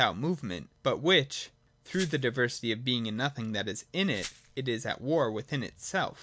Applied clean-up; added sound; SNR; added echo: none; Glass; 16 dB; none.